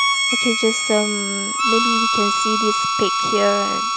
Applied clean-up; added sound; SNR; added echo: none; Harmonica; -3 dB; none.